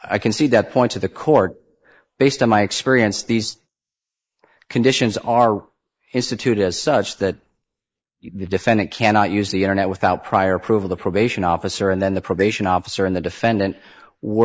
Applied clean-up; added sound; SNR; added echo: neural mask model Resemble Enhance denoiser.